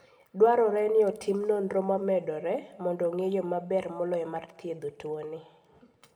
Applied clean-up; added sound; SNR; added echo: none; none; none; reverberation time 1.6 s.